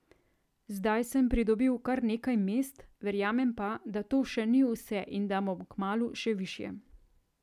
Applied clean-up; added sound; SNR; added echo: none; none; none; none.